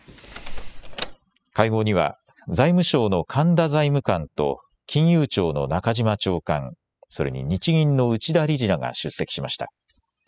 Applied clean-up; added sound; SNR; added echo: classical method spectral subtraction.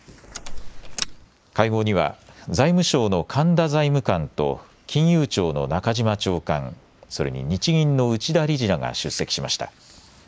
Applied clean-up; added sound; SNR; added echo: neural mask model Resemble Enhance denoiser.